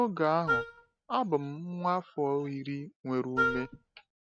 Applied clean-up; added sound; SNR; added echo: neural mask model RNNoise.